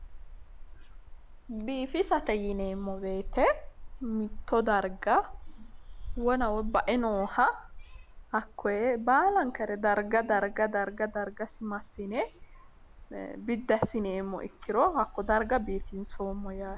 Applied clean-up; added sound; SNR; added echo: none; Cricket; 11 dB; none.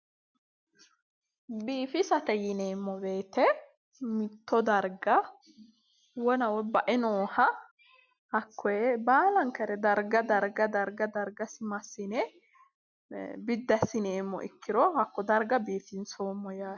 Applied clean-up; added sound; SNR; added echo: none; none; none; none.